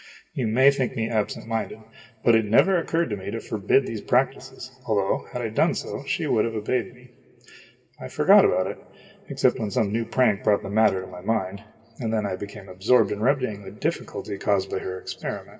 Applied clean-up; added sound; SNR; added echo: none; none; none; reverberation time 1.7 s.